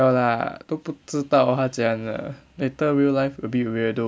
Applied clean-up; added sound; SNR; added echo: none; none; none; none.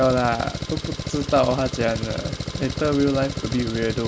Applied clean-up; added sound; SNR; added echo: none; Engine; 6 dB; none.